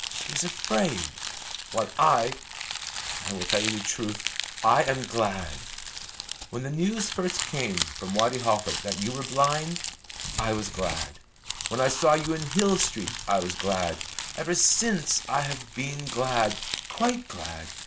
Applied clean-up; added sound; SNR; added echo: none; Crumpling, crinkling; 7 dB; none.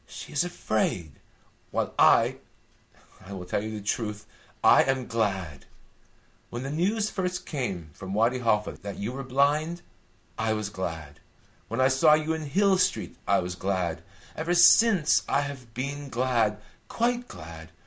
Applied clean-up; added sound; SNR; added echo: none; none; none; none.